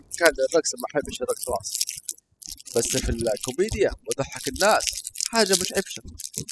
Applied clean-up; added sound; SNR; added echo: classical method spectral subtraction.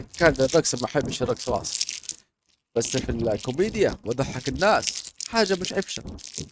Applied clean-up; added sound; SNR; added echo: neural mask model RNNoise.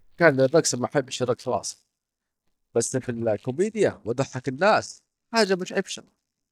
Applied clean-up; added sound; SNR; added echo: neural mask model DeepFilterNet 3.